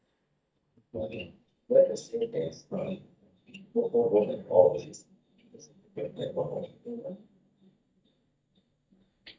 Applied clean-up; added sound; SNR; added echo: neural mask model DeepFilterNet 3.